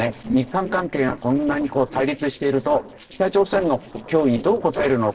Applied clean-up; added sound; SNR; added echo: neural separator model SepFormer DNS4.